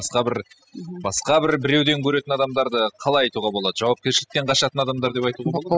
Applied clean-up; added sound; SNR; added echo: classical method spectral subtraction.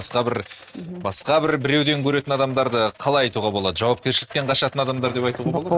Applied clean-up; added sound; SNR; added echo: neural mask model RNNoise.